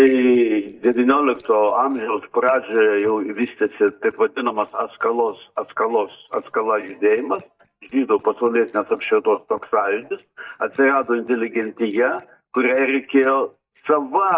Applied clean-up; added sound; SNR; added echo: neural mask model DeepFilterNet 3.